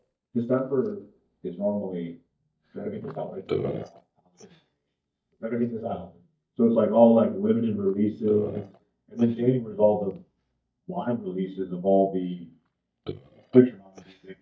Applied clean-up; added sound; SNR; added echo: neural mask model DeepFilterNet 3.